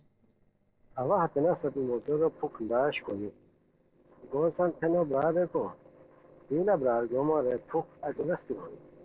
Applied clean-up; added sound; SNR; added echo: neural separator model SepFormer DNS4.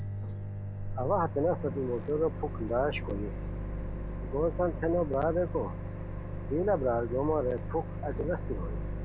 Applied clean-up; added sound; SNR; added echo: none; Microwave oven; 4 dB; none.